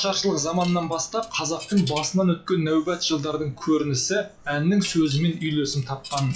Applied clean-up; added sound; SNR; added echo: classical method WPE with log-MMSE.